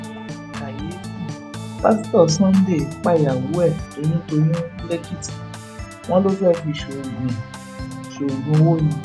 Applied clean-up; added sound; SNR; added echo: none; Organ; 11 dB; none.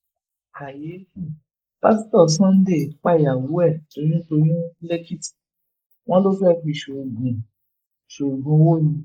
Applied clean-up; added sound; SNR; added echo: neural mask model Resemble Enhance denoiser.